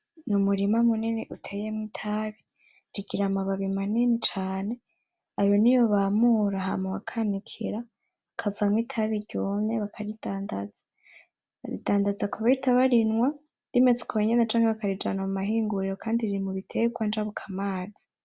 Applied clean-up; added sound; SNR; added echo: none; none; none; none.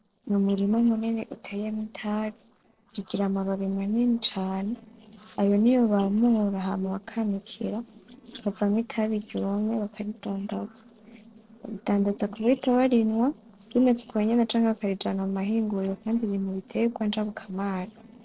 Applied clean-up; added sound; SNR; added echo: neural separator model SepFormer DNS4.